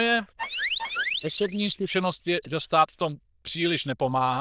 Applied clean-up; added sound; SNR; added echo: neural diffusion model UNIVERSE++.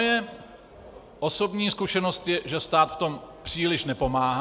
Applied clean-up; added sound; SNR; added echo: none; none; none; none.